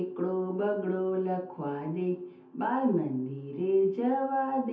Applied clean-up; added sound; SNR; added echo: none; none; none; reverberation time 0.5 s.